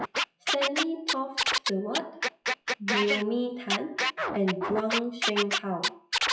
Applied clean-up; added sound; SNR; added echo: classical method WPE with log-MMSE.